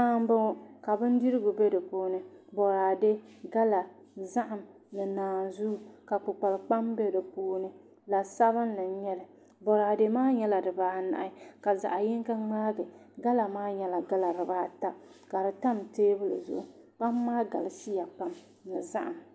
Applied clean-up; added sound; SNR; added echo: none; none; none; none.